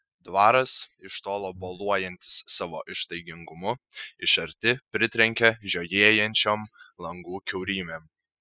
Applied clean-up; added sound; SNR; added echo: classical method spectral subtraction.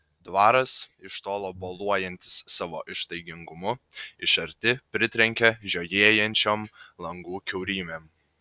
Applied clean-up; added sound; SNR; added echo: neural separator model SepFormer DNS4.